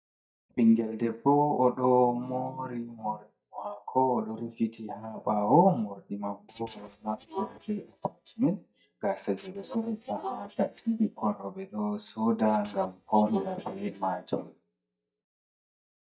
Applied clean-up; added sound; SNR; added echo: neural mask model DeepFilterNet 3.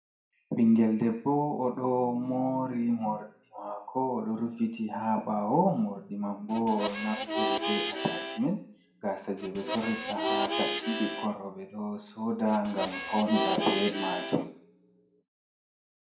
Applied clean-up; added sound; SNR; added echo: none; Harmonica; 3 dB; reverberation time 0.4 s.